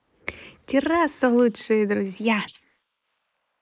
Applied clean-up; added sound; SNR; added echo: neural mask model Resemble Enhance denoiser.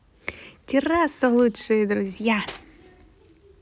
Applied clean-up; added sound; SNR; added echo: none; Cutlery, silverware; 20 dB; none.